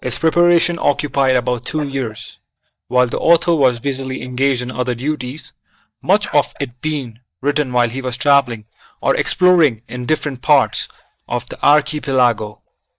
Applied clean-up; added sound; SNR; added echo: neural mask model DeepFilterNet 3.